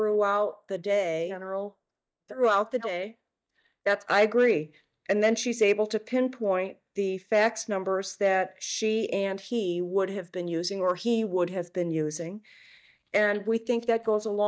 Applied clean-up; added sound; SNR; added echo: neural mask model DeepFilterNet 3.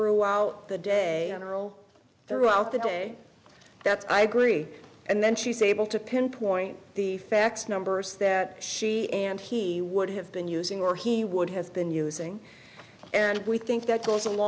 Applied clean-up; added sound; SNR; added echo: none; none; none; none.